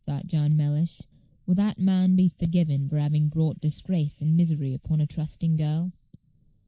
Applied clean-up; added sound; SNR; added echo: neural mask model Resemble Enhance denoiser.